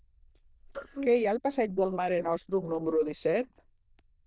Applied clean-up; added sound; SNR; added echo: neural diffusion model UNIVERSE++.